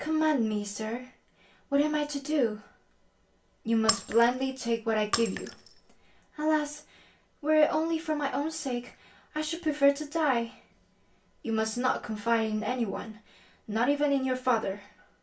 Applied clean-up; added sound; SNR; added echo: none; Shatter; 7 dB; reverberation time 0.2 s.